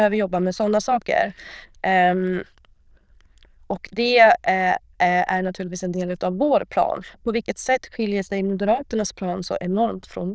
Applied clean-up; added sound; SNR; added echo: neural diffusion model UNIVERSE++.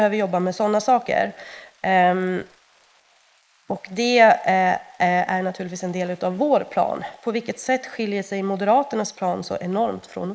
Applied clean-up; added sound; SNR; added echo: neural mask model Resemble Enhance denoiser.